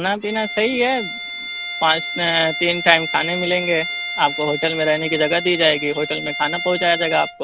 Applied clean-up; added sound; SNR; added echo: none; Bowed string instrument; 7 dB; none.